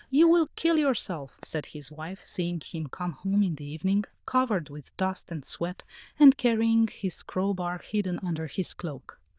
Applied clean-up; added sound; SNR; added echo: neural diffusion model UNIVERSE++.